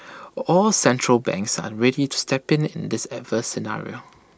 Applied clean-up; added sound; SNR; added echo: none; none; none; none.